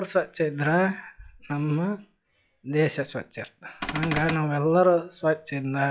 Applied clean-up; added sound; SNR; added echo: classical method log-MMSE.